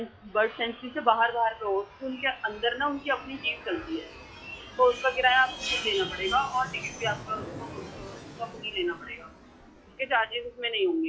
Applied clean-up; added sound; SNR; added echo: classical method log-MMSE.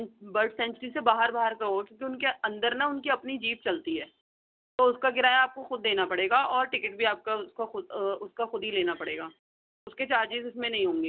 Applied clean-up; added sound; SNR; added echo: none; none; none; none.